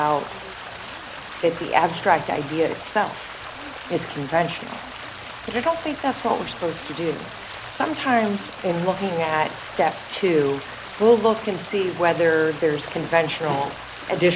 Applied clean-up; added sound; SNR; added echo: none; Stream; 13 dB; none.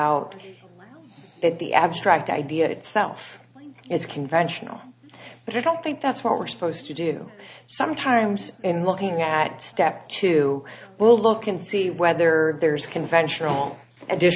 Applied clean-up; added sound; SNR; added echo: none; none; none; none.